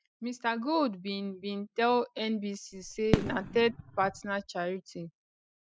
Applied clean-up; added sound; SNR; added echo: classical method spectral subtraction.